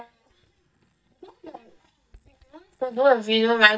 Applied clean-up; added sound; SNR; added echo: neural mask model DeepFilterNet 3.